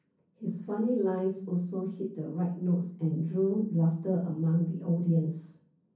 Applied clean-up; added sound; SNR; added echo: none; none; none; reverberation time 0.6 s.